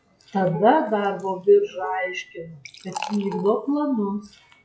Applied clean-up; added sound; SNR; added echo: classical method log-MMSE.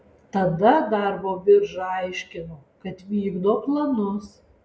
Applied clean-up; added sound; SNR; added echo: none; none; none; none.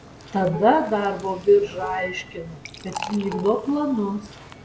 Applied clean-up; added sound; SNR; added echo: none; Dishes, pots, and pans + Liquid; 14 dB; none.